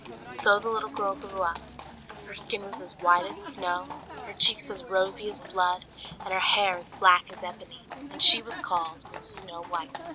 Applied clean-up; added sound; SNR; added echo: none; Livestock, farm animals, working animals; 16 dB; none.